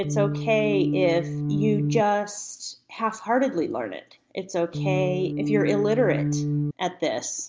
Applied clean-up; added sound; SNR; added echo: none; Organ; 0 dB; none.